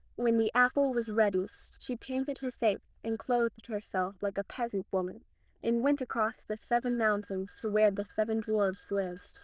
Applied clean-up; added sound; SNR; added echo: neural diffusion model UNIVERSE++.